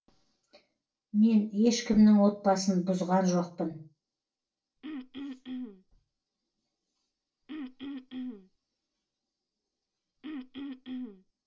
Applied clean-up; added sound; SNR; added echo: neural separator model SepFormer DNS4.